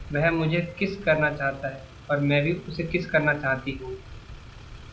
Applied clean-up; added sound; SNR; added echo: none; Motor vehicle (road); 16 dB; none.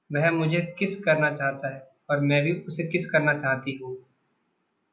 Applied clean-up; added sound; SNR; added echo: none; none; none; none.